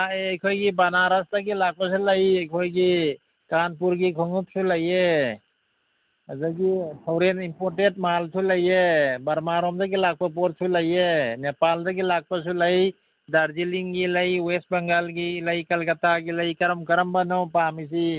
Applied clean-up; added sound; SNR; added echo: none; none; none; none.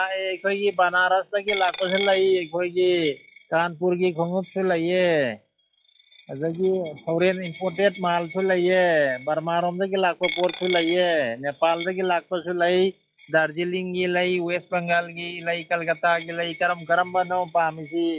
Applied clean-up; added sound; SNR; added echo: classical method log-MMSE.